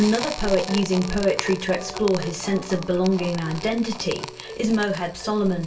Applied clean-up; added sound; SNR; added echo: none; Crackle; 13 dB; reverberation time 0.3 s.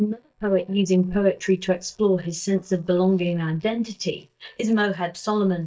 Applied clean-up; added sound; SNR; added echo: neural mask model DeepFilterNet 3.